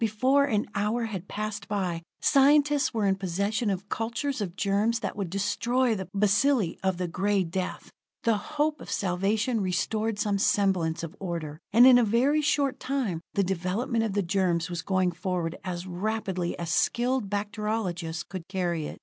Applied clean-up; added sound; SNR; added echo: none; none; none; none.